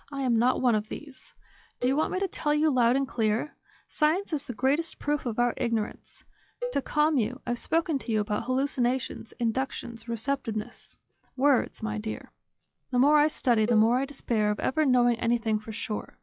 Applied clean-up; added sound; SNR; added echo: classical method log-MMSE.